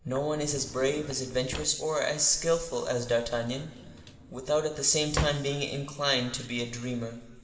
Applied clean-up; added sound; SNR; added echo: none; Drawer open or close; 13 dB; reverberation time 2.5 s.